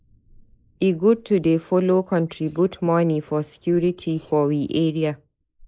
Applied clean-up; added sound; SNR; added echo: neural mask model Resemble Enhance denoiser.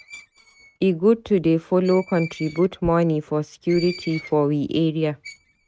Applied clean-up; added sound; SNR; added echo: neural mask model RNNoise.